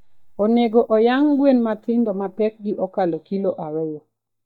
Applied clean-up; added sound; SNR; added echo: neural mask model DeepFilterNet 3.